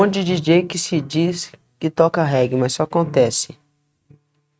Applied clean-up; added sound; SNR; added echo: neural mask model RNNoise.